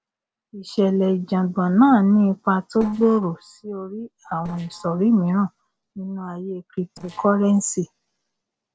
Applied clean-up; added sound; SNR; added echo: neural separator model SepFormer DNS4.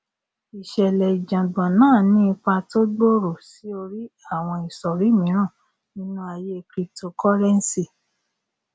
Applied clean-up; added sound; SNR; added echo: none; none; none; none.